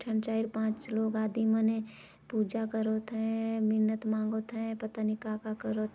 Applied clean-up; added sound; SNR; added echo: none; none; none; none.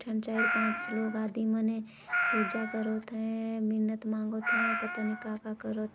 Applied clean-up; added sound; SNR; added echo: none; Meow; 1 dB; none.